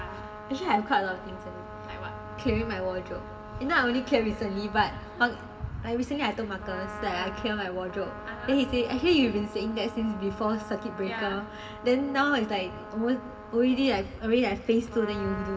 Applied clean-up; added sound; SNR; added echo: none; Trumpet; 14 dB; reverberation time 1.3 s.